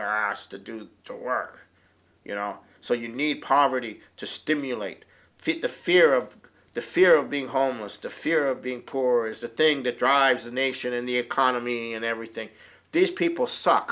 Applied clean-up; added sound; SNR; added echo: none; none; none; none.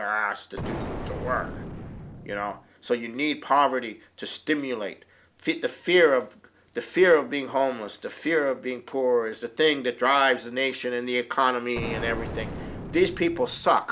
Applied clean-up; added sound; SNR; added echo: none; Explosion; 9 dB; none.